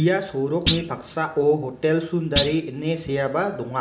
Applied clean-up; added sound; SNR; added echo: none; Thump, thud; 6 dB; reverberation time 0.6 s.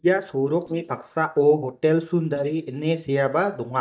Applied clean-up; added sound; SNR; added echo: neural mask model DeepFilterNet 3.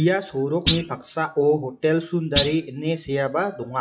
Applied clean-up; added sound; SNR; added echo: classical method WPE with log-MMSE.